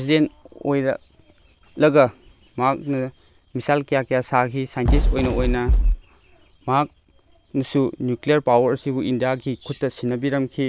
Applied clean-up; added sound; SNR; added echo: none; Fireworks; -3 dB; none.